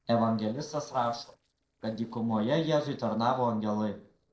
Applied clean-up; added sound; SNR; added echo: neural separator model SepFormer DNS4.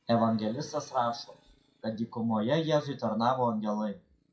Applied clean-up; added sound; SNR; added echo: classical method WPE with log-MMSE.